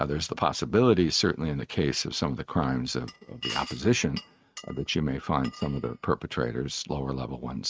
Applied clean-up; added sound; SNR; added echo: neural mask model RNNoise.